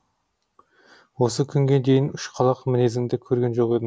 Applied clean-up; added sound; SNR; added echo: none; none; none; none.